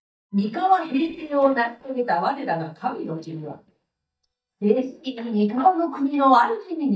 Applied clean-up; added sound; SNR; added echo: neural mask model DeepFilterNet 3.